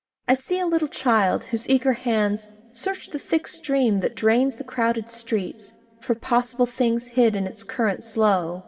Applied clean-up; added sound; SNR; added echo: none; none; none; reverberation time 2.4 s.